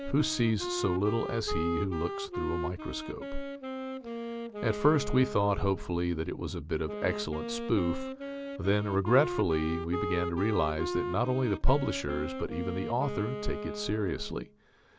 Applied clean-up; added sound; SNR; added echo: none; Wind instrument, woodwind instrument; 7 dB; none.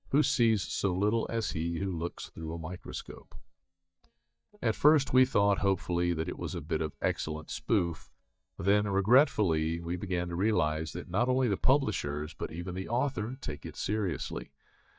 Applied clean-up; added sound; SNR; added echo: neural mask model DeepFilterNet 3.